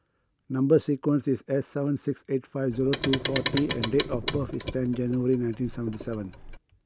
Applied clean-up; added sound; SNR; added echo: none; Clock; 1 dB; none.